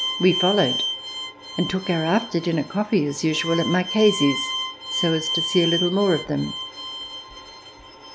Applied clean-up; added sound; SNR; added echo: none; Bowed string instrument; 6 dB; none.